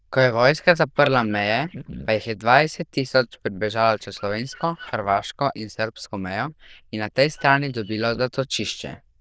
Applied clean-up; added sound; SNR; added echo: neural diffusion model UNIVERSE++.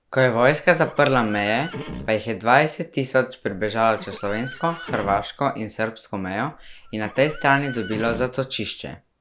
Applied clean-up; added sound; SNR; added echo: none; Livestock, farm animals, working animals; 16 dB; none.